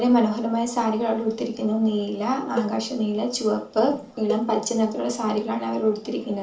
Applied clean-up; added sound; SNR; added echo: neural separator model SepFormer DNS4.